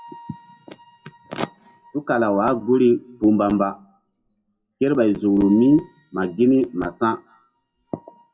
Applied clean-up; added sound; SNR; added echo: classical method WPE with log-MMSE.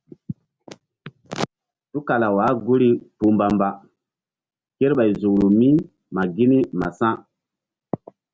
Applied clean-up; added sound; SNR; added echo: none; none; none; none.